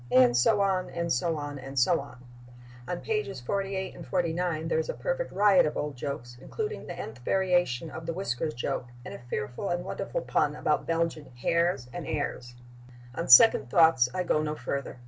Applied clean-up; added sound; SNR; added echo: none; none; none; none.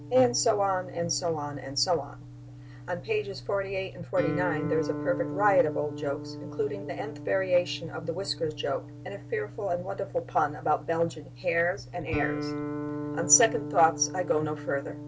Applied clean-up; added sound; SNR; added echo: none; Guitar; 10 dB; none.